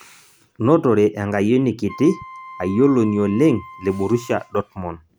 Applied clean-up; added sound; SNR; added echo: none; Wind instrument, woodwind instrument; 20 dB; none.